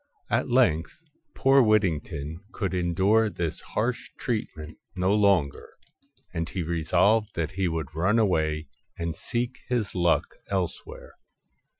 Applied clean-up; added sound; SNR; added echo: classical method Wiener filter.